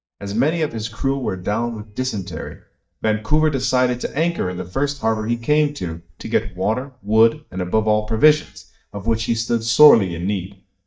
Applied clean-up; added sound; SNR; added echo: neural mask model DeepFilterNet 3.